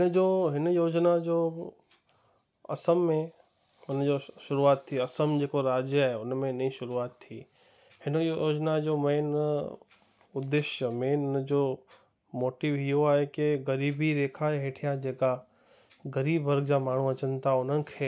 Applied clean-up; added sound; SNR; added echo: none; none; none; none.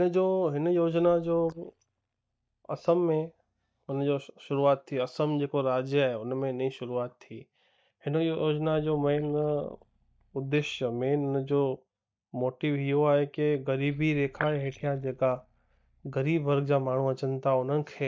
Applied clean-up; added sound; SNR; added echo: neural mask model DeepFilterNet 3.